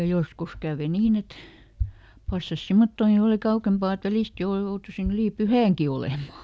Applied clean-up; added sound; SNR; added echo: none; none; none; none.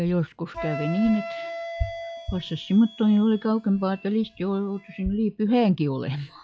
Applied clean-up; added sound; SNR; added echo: classical method log-MMSE.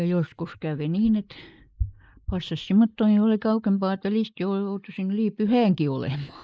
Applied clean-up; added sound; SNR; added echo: neural mask model Resemble Enhance denoiser.